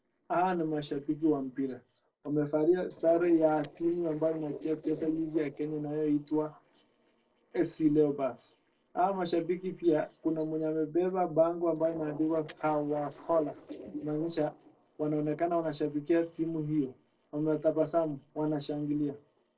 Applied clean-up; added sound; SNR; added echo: neural separator model SepFormer DNS4.